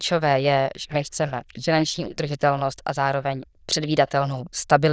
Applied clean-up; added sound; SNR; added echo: neural diffusion model UNIVERSE++.